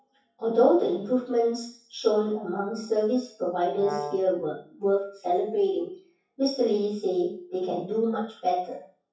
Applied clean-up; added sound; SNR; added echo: classical method WPE with log-MMSE.